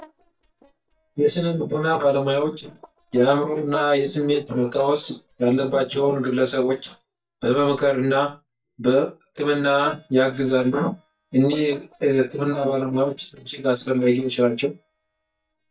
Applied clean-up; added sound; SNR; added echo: neural mask model DeepFilterNet 3.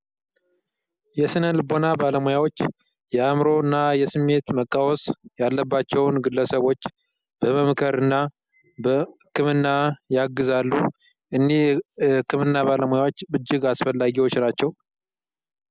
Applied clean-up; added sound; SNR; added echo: none; none; none; none.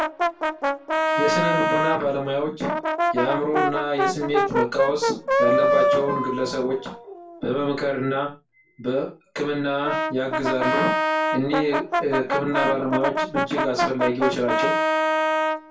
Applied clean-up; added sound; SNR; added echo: none; Brass instrument; -2 dB; reverberation time 0.3 s.